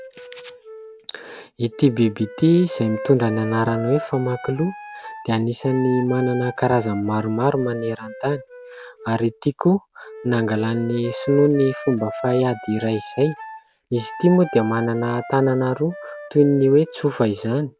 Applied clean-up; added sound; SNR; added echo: none; Wind instrument, woodwind instrument; 15 dB; none.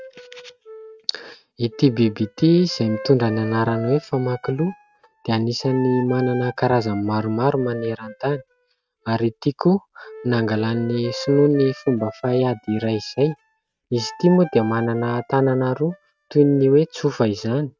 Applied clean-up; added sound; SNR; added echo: neural mask model RNNoise.